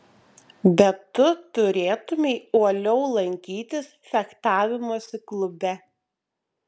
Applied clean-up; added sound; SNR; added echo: none; none; none; none.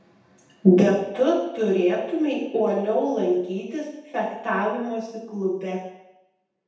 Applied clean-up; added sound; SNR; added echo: none; none; none; reverberation time 0.8 s.